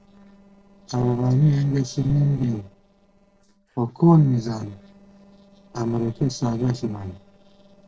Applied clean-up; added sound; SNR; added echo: neural separator model SepFormer DNS4.